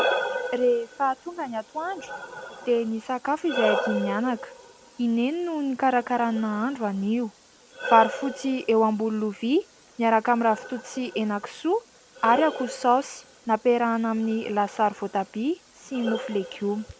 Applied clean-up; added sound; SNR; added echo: none; Breathing; 9 dB; none.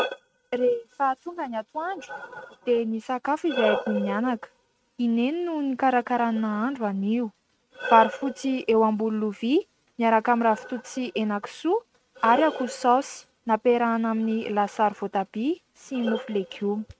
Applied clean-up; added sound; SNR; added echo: neural mask model RNNoise.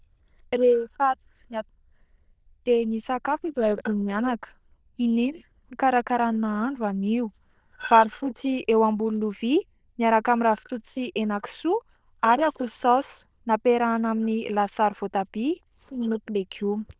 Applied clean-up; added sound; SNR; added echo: neural diffusion model UNIVERSE++.